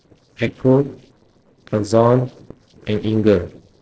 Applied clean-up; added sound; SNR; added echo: neural separator model SepFormer DNS4.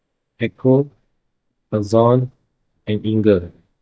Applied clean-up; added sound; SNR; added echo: neural mask model DeepFilterNet 3.